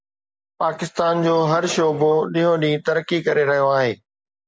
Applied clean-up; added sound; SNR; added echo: none; none; none; none.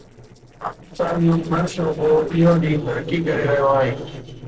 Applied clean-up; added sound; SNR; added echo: neural separator model SepFormer DNS4.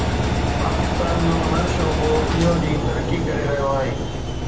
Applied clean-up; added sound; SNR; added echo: none; Engine; -3 dB; reverberation time 0.6 s.